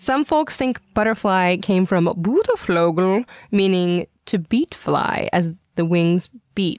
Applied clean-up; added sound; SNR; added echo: none; none; none; none.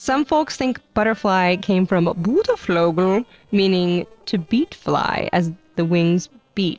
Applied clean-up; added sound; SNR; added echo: neural separator model SepFormer DNS4.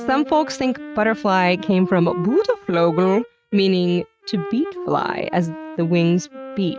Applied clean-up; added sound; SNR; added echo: neural mask model RNNoise.